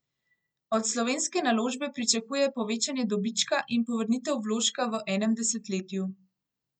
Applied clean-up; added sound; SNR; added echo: none; none; none; none.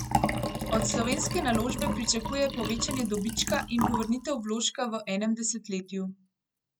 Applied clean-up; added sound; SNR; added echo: none; Liquid; 3 dB; none.